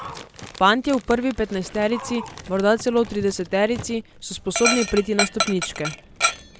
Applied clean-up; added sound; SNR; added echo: none; Dog; 6 dB; none.